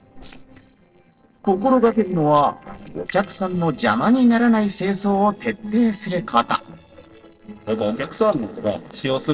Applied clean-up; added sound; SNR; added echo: neural separator model SepFormer DNS4.